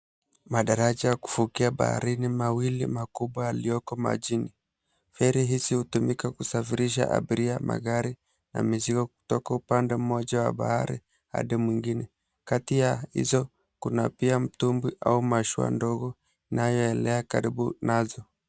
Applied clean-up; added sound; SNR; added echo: none; none; none; none.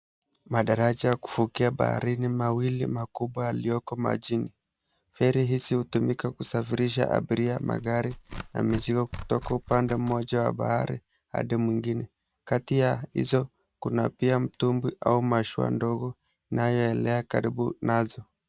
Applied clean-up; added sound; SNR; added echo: none; Tearing; 14 dB; none.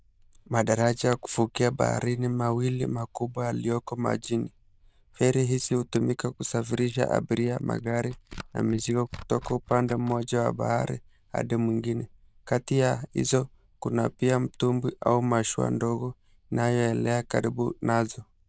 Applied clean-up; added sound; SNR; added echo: neural diffusion model UNIVERSE++.